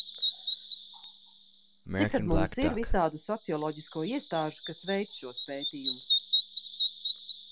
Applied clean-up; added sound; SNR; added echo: none; Bird vocalization, bird call, bird song; -1 dB; none.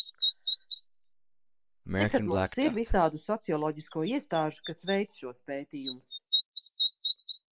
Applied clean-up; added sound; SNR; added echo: neural mask model Resemble Enhance denoiser.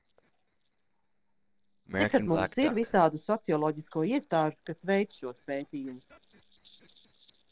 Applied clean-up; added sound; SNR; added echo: neural separator model SepFormer DNS4.